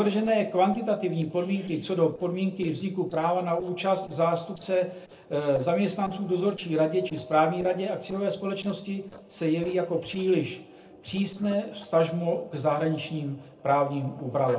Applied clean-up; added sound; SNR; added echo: neural separator model SepFormer DNS4.